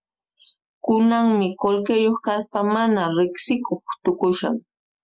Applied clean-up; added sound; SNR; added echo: none; none; none; none.